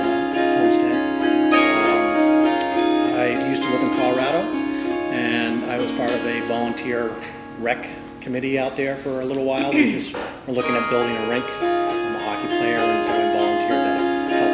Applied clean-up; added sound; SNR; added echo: none; Harp; -4 dB; none.